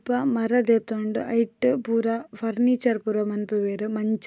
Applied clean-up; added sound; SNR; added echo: none; none; none; none.